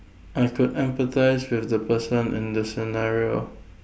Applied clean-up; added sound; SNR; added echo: none; none; none; none.